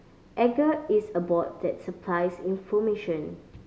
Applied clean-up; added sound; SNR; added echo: none; none; none; none.